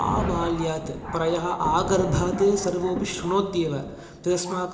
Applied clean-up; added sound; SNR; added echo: none; Thunder; 8 dB; reverberation time 0.8 s.